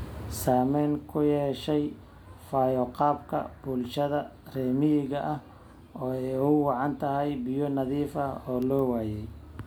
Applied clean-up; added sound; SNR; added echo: none; none; none; none.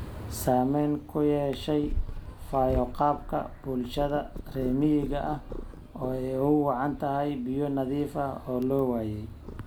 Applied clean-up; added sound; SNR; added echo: none; Purr; 11 dB; none.